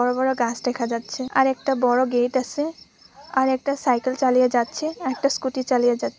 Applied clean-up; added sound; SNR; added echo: none; none; none; none.